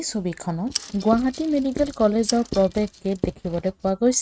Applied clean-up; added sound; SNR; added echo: neural mask model RNNoise.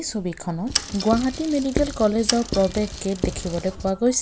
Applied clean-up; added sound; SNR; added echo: none; Writing + Mechanisms / Bicycle; 6 dB; none.